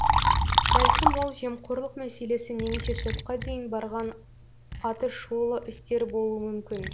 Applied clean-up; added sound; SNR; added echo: none; Liquid; -3 dB; none.